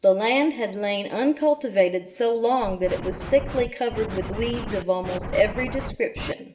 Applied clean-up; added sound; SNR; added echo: none; Scratching (performance technique); 9 dB; reverberation time 1.3 s.